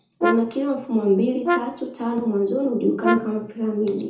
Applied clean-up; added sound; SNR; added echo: none; Brass instrument; 5 dB; reverberation time 0.6 s.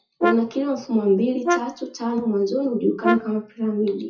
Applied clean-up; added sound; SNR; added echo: classical method WPE with log-MMSE.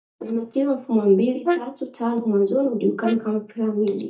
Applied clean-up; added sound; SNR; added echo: neural mask model DeepFilterNet 3.